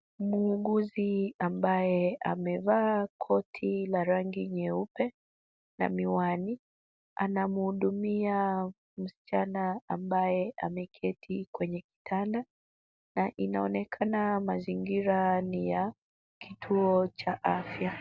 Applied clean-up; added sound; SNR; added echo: none; none; none; none.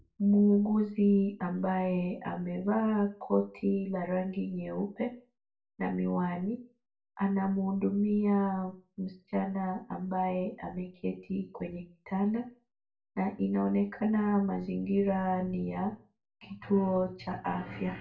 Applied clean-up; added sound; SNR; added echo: none; none; none; reverberation time 0.3 s.